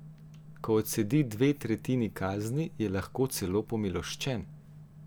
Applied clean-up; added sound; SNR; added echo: none; none; none; none.